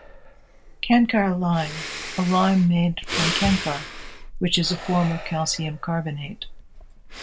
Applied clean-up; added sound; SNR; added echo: none; Breathing; 9 dB; none.